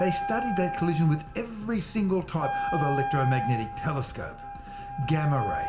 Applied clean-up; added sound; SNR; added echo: none; Wind instrument, woodwind instrument; 5 dB; reverberation time 1.4 s.